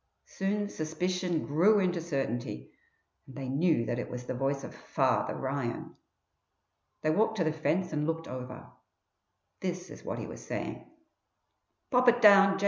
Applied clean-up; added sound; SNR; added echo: none; none; none; none.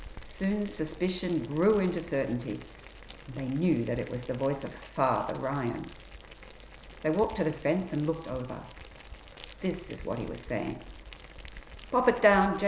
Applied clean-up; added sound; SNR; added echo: none; Boiling; 16 dB; none.